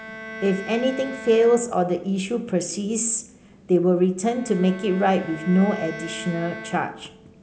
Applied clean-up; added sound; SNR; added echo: none; Bowed string instrument; 16 dB; none.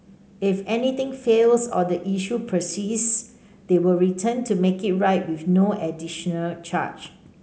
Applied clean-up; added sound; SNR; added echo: none; none; none; none.